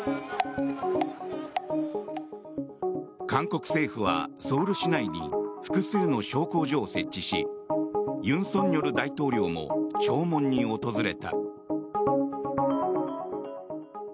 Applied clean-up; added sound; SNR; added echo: none; none; none; none.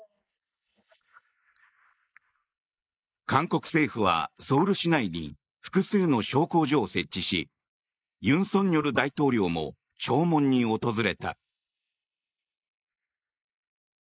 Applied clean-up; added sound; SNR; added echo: neural mask model Resemble Enhance denoiser.